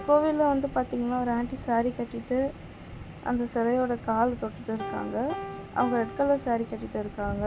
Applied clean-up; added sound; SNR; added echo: none; Piano; 16 dB; none.